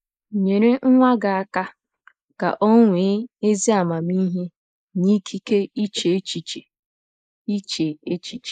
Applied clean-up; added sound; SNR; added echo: neural mask model Resemble Enhance denoiser.